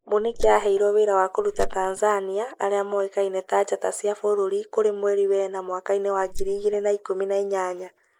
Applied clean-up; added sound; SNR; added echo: neural mask model Resemble Enhance denoiser.